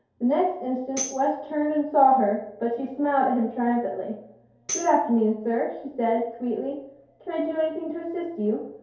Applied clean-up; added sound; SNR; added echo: none; Tambourine; 13 dB; reverberation time 2.4 s.